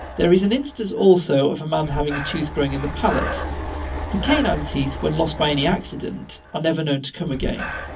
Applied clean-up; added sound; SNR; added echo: none; Breathing; 8 dB; reverberation time 0.3 s.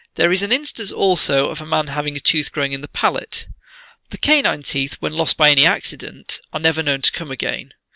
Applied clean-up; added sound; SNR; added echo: none; none; none; none.